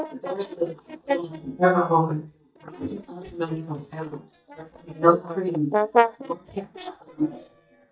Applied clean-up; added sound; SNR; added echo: neural mask model DeepFilterNet 3.